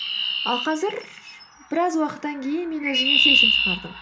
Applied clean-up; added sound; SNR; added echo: none; Chirp, tweet; -4 dB; none.